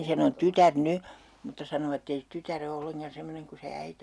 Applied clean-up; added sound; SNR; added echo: none; none; none; none.